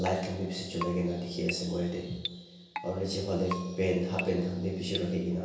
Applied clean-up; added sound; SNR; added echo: none; Keyboard (musical); 11 dB; reverberation time 0.7 s.